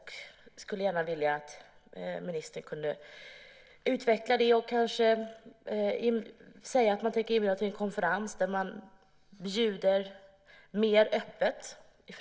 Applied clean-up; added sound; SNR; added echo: none; none; none; none.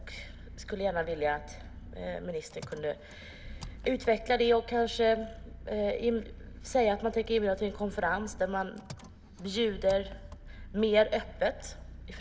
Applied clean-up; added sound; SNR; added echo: none; Engine; 14 dB; none.